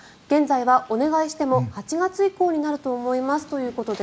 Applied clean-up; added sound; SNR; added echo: none; none; none; none.